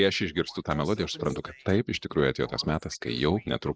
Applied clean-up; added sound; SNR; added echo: neural mask model Resemble Enhance denoiser.